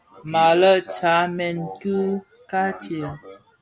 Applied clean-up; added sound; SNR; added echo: none; none; none; none.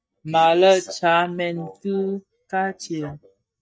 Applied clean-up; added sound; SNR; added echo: neural mask model DeepFilterNet 3.